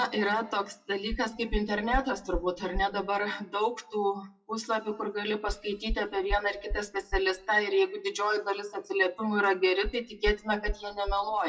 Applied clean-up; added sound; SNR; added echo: classical method WPE with log-MMSE.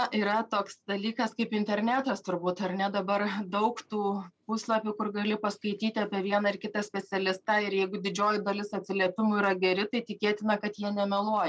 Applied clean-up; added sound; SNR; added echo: none; none; none; none.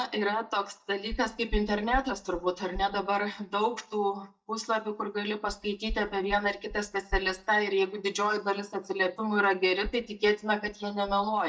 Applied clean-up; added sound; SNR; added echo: neural mask model DeepFilterNet 3.